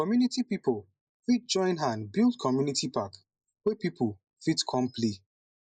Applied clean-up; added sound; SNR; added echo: neural mask model Resemble Enhance denoiser.